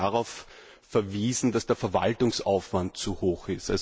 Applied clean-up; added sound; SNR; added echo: none; none; none; none.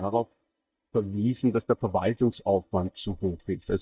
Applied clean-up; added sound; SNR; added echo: neural mask model DeepFilterNet 3.